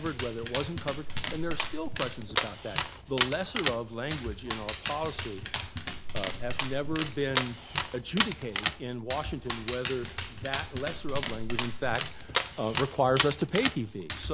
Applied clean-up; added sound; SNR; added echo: none; Dog; -2 dB; none.